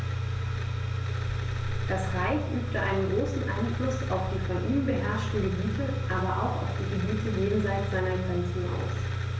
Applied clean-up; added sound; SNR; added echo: none; Domestic sounds, home sounds; 3 dB; none.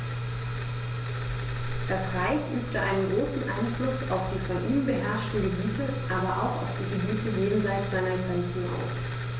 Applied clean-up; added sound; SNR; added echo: none; none; none; none.